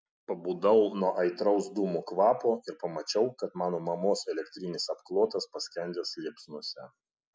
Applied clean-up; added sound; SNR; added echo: none; none; none; none.